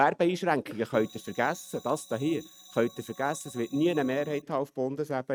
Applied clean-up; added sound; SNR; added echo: neural mask model RNNoise.